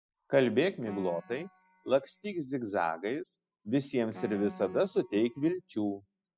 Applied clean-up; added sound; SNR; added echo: classical method spectral subtraction.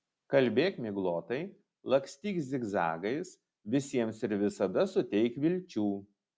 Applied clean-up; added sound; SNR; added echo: none; none; none; none.